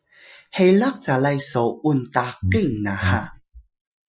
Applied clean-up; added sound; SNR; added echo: classical method Wiener filter.